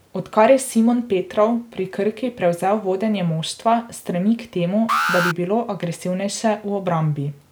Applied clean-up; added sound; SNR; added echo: none; Alarm; 5 dB; none.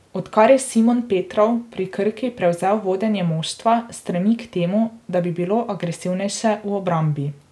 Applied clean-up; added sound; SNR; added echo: none; none; none; none.